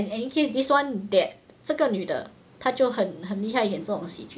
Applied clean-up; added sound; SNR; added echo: none; none; none; none.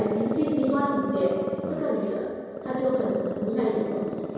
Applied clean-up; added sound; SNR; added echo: none; Growling; 7 dB; reverberation time 2.2 s.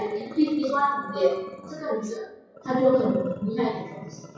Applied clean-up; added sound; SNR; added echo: classical method WPE with log-MMSE.